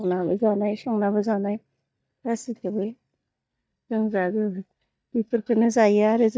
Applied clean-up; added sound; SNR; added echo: neural mask model DeepFilterNet 3.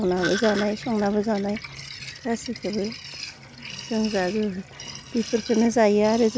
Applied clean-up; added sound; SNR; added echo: none; Sink (filling or washing); 13 dB; none.